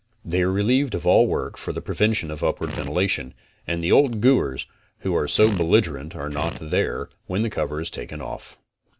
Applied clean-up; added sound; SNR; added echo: none; Fart; 11 dB; none.